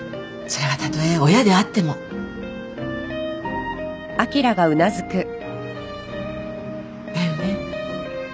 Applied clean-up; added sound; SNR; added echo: none; none; none; none.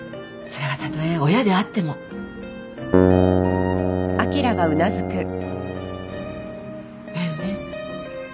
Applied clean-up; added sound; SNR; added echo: none; Keyboard (musical); -4 dB; none.